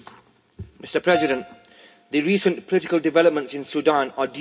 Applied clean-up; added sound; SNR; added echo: none; Piano; 15 dB; reverberation time 0.3 s.